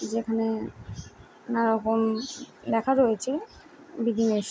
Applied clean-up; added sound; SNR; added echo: none; none; none; none.